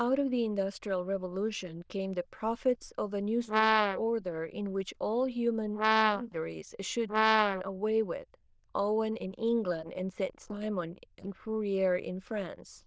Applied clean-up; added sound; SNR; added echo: neural diffusion model UNIVERSE++.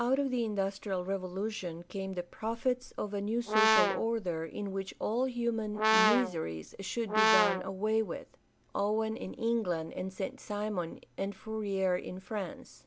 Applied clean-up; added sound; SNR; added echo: none; Brass instrument; -4 dB; none.